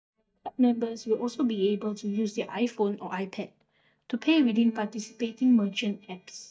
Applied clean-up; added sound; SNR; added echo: neural mask model DeepFilterNet 3.